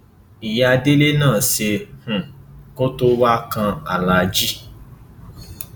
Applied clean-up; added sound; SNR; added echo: none; none; none; none.